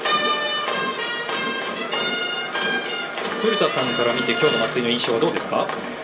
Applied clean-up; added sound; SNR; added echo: none; none; none; reverberation time 0.2 s.